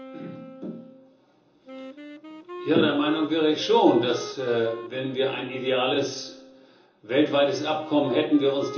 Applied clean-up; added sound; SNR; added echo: none; Wind instrument, woodwind instrument; 15 dB; reverberation time 0.6 s.